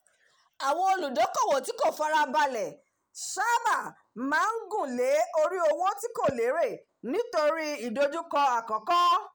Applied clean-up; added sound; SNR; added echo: none; none; none; none.